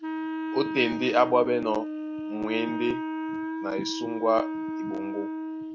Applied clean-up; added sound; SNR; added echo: none; Wind instrument, woodwind instrument; 4 dB; none.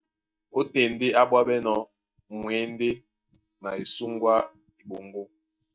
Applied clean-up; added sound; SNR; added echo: neural mask model DeepFilterNet 3.